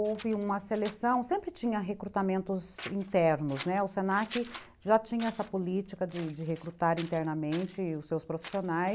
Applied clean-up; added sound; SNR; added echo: none; Scissors; 19 dB; none.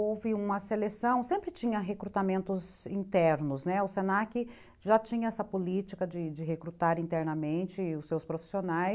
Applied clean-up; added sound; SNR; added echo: none; none; none; none.